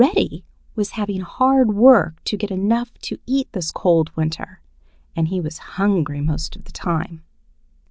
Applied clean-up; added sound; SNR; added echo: none; none; none; none.